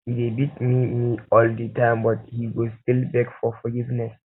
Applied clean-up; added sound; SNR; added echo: none; none; none; none.